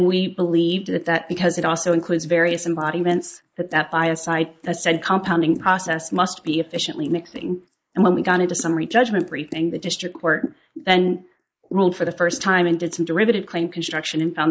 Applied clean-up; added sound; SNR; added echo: neural mask model Resemble Enhance denoiser.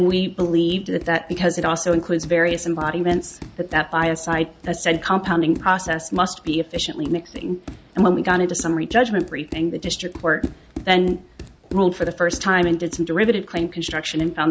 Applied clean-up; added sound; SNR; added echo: none; Whoosh, swoosh, swish + Run; 16 dB; none.